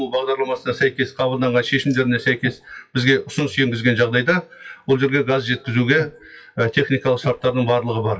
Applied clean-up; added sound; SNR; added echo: classical method WPE with log-MMSE.